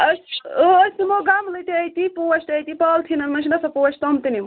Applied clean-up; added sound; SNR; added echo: none; none; none; none.